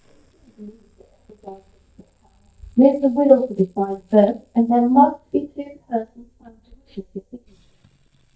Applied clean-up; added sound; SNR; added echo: neural mask model DeepFilterNet 3.